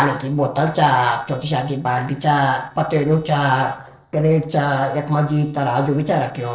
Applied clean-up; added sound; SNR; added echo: neural separator model SepFormer DNS4.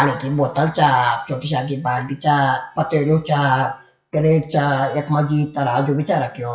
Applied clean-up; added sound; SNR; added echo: classical method WPE with log-MMSE.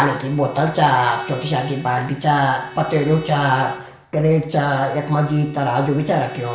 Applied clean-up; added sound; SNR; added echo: none; Bowed string instrument; 19 dB; reverberation time 0.8 s.